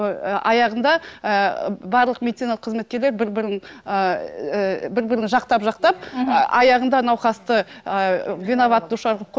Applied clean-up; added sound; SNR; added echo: none; none; none; none.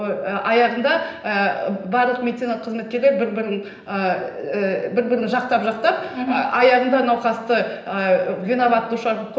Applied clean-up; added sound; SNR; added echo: none; none; none; reverberation time 0.9 s.